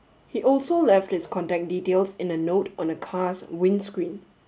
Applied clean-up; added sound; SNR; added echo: none; none; none; none.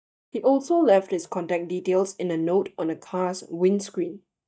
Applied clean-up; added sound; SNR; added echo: neural mask model DeepFilterNet 3.